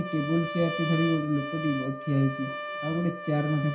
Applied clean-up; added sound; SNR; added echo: none; Trumpet; 7 dB; reverberation time 0.5 s.